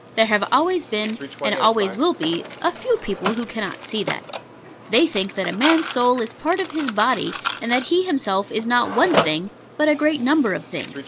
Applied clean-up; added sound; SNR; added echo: none; Mechanisms; 9 dB; none.